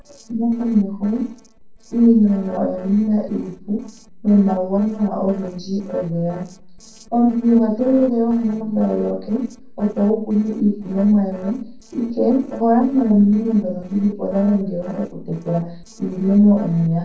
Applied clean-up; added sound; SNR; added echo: neural separator model SepFormer DNS4.